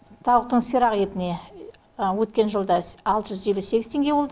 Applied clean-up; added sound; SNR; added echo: none; none; none; none.